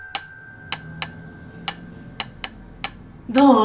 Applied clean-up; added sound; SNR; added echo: none; Hammer; 11 dB; reverberation time 2.1 s.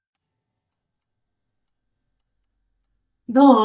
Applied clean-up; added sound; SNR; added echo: neural mask model DeepFilterNet 3.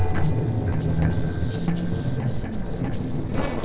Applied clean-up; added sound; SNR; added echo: neural separator model SepFormer DNS4.